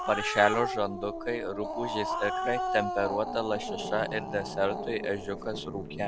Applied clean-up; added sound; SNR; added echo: none; Growling; 4 dB; none.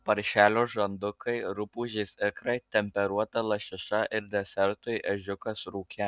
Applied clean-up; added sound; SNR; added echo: none; none; none; none.